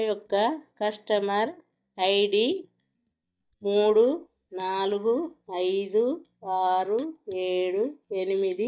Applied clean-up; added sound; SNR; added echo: neural mask model DeepFilterNet 3.